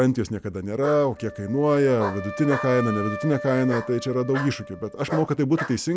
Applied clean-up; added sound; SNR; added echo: none; Bark + Wind instrument, woodwind instrument; 11 dB; none.